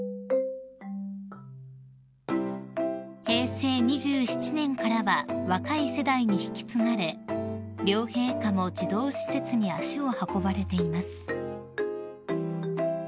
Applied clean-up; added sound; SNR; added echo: none; none; none; none.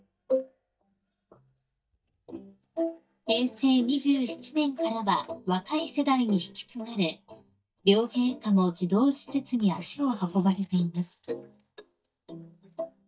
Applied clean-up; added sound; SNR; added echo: neural mask model DeepFilterNet 3.